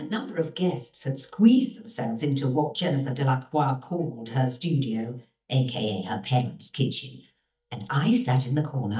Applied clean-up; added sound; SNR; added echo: neural mask model DeepFilterNet 3.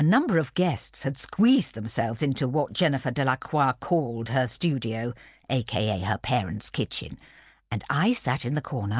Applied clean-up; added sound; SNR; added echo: none; none; none; none.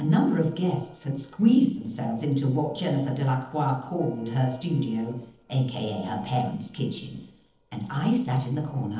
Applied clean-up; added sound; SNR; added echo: neural separator model SepFormer DNS4.